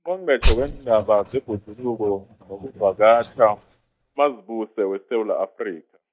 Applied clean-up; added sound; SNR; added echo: neural mask model DeepFilterNet 3.